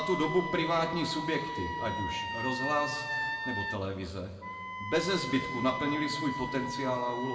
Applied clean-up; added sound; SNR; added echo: none; Wind instrument, woodwind instrument; 4 dB; reverberation time 1.7 s.